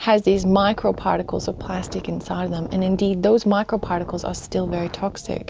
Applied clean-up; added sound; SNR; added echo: none; Wind; 15 dB; none.